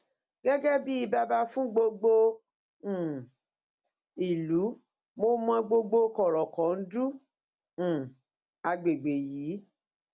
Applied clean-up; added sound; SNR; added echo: none; none; none; none.